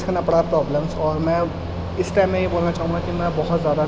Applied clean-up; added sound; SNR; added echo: none; none; none; none.